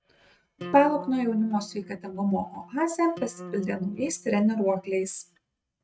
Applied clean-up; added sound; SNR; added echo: neural mask model RNNoise.